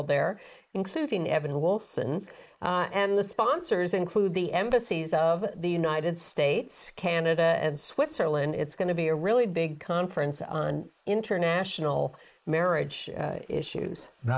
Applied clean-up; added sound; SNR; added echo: neural mask model Resemble Enhance denoiser.